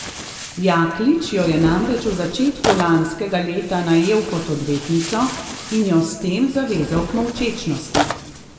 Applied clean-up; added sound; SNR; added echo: none; Tearing; 9 dB; reverberation time 1.8 s.